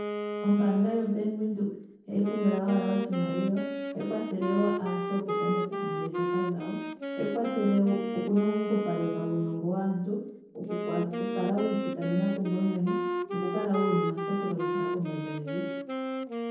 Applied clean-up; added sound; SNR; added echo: none; Wind instrument, woodwind instrument; 4 dB; reverberation time 0.9 s.